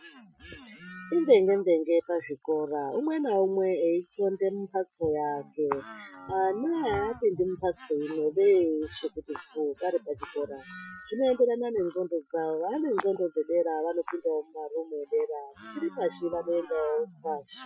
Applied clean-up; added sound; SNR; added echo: classical method Wiener filter.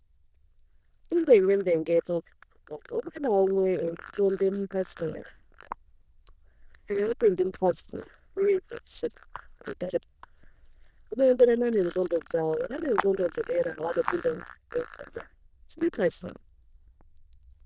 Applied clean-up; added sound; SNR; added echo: neural diffusion model UNIVERSE++.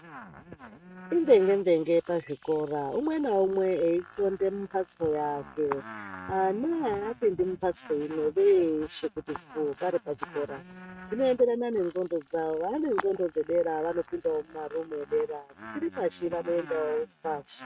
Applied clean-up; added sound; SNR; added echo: neural mask model RNNoise.